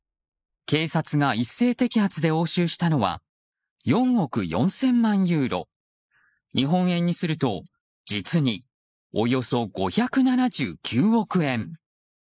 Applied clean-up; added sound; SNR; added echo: neural mask model Resemble Enhance denoiser.